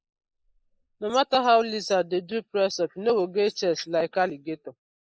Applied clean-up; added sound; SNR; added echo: neural mask model Resemble Enhance denoiser.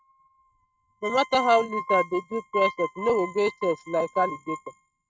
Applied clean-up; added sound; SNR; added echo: neural mask model RNNoise.